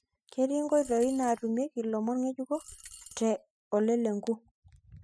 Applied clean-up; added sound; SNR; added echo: classical method spectral subtraction.